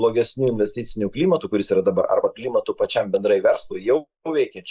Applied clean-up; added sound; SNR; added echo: neural mask model Resemble Enhance denoiser.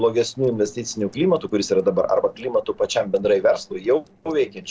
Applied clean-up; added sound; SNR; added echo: neural separator model SepFormer DNS4.